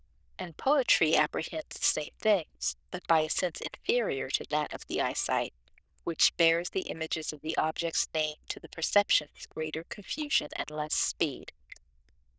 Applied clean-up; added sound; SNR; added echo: neural diffusion model UNIVERSE++.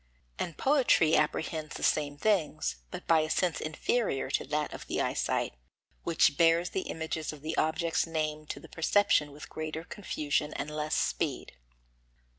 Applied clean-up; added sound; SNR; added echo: none; none; none; none.